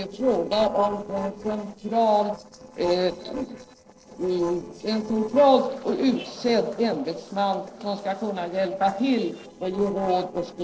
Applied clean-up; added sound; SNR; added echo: neural separator model SepFormer DNS4.